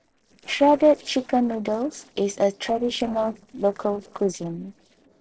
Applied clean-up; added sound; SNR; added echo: neural separator model SepFormer DNS4.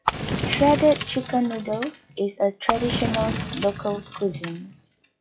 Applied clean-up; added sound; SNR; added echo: classical method log-MMSE.